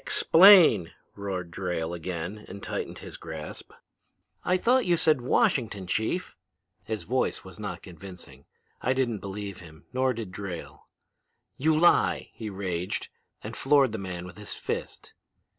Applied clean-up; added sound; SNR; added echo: none; none; none; none.